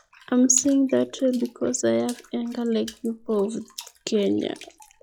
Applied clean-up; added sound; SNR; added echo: classical method log-MMSE.